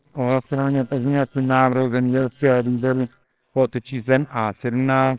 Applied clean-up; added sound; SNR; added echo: neural separator model SepFormer WHAMR!.